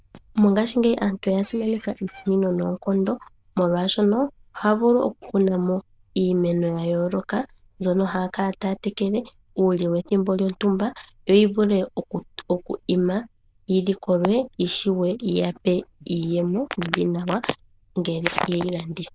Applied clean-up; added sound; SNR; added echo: neural diffusion model UNIVERSE++.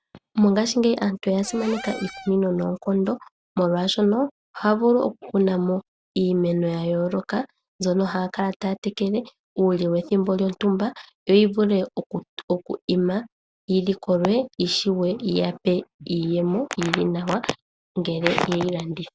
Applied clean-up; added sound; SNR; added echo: none; Cupboard open or close / Door; 15 dB; none.